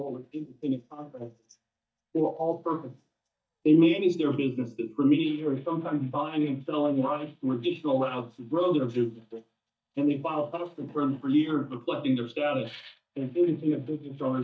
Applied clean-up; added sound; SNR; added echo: neural mask model DeepFilterNet 3.